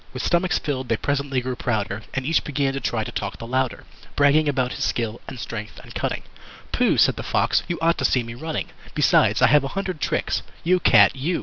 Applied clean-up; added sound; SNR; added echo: none; none; none; none.